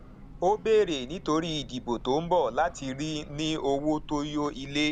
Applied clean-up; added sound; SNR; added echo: none; Train / Breathing; 16 dB; none.